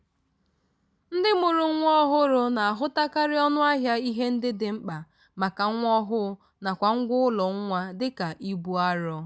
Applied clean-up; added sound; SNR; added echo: none; none; none; none.